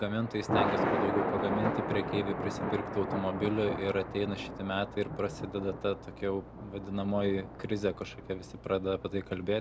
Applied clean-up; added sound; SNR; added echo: none; Thunder; 2 dB; none.